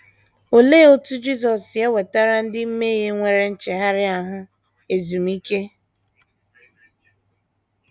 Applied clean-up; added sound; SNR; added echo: none; none; none; none.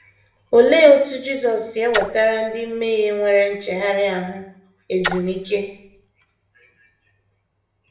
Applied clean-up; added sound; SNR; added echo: none; Splash, splatter; 10 dB; reverberation time 0.6 s.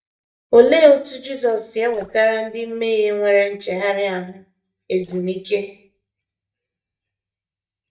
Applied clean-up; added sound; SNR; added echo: neural mask model DeepFilterNet 3.